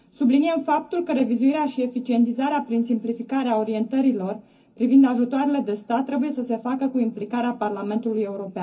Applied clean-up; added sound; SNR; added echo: none; none; none; reverberation time 0.3 s.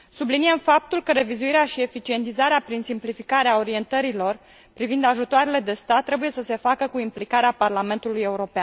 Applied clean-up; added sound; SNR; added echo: none; none; none; none.